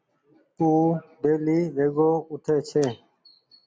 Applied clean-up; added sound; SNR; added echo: none; none; none; none.